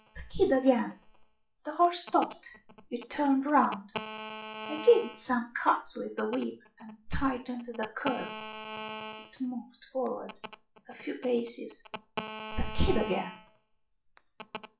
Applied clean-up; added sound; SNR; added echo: classical method WPE with log-MMSE.